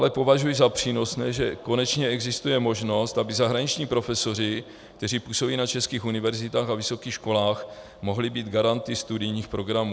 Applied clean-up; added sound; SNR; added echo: none; none; none; none.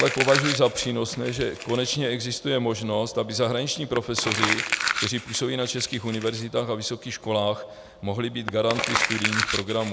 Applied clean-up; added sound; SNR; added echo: none; Crumpling, crinkling; 5 dB; none.